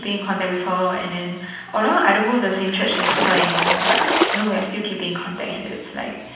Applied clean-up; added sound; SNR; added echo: none; Splash, splatter; -1 dB; reverberation time 1.1 s.